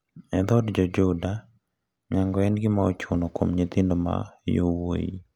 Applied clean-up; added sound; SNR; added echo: none; none; none; none.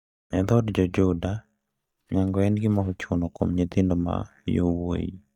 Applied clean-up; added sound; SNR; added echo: neural mask model DeepFilterNet 3.